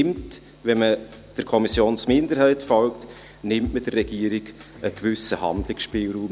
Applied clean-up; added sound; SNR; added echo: none; Drum kit; 18 dB; none.